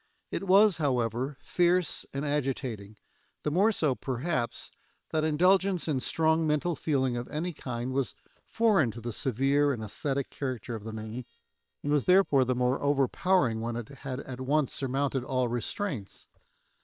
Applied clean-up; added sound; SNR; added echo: neural separator model SepFormer WHAM!.